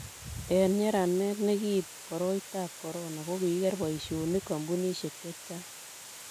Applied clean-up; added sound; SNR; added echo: none; Water; 15 dB; none.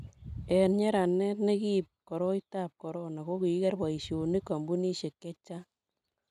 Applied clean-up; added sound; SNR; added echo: none; none; none; none.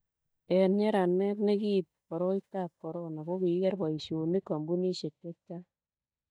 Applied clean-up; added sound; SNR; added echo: neural mask model DeepFilterNet 3.